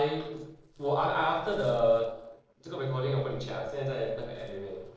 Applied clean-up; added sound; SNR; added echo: neural separator model SepFormer DNS4.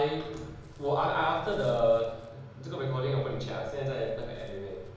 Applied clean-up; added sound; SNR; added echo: none; Dog; 17 dB; reverberation time 1.0 s.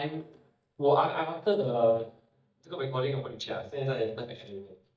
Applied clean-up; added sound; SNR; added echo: neural mask model DeepFilterNet 3.